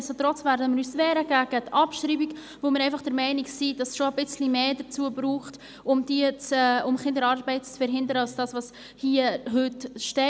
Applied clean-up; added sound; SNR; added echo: none; none; none; none.